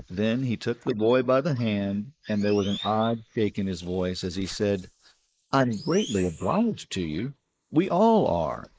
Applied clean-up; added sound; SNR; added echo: neural mask model Resemble Enhance denoiser.